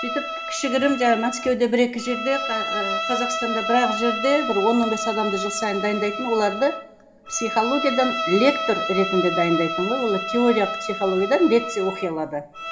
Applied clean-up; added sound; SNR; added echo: none; Bowed string instrument; 6 dB; reverberation time 0.8 s.